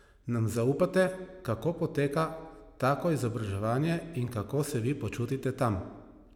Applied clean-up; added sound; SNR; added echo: none; none; none; none.